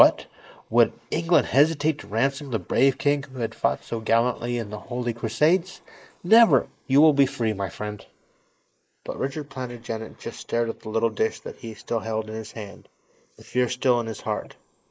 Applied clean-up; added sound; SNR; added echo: neural mask model Resemble Enhance denoiser.